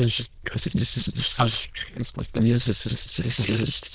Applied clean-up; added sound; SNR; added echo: neural diffusion model UNIVERSE++.